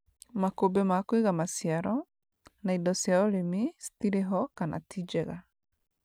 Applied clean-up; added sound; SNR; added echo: none; none; none; none.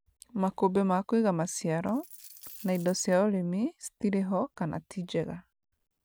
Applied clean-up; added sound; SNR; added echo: none; Coin (dropping); 20 dB; none.